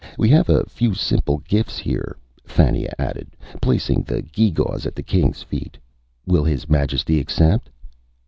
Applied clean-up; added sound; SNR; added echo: none; none; none; none.